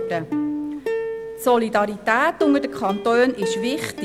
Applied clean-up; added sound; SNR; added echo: none; Plucked string instrument; 6 dB; none.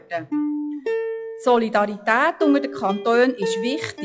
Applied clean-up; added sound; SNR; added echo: classical method log-MMSE.